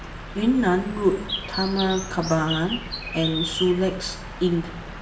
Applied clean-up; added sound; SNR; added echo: none; Bird; 8 dB; reverberation time 0.6 s.